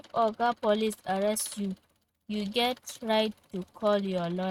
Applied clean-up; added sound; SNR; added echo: neural mask model RNNoise.